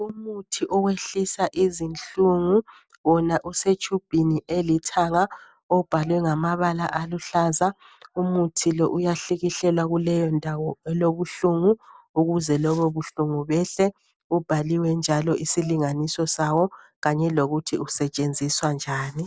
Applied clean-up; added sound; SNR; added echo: none; none; none; none.